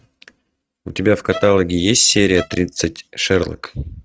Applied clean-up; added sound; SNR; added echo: neural mask model RNNoise.